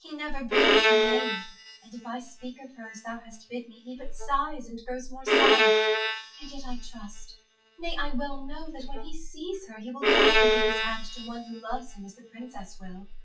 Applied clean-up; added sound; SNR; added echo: classical method WPE with log-MMSE.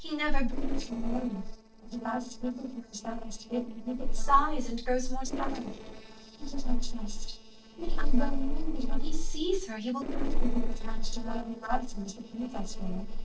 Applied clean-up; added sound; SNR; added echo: neural separator model SepFormer DNS4.